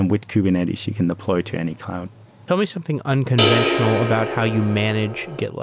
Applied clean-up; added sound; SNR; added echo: none; Crash cymbal; 1 dB; none.